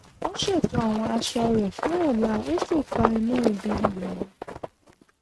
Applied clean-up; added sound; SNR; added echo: neural mask model RNNoise.